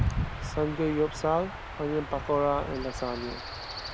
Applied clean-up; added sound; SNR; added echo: none; Stream / Chirp, tweet / Wind; 4 dB; none.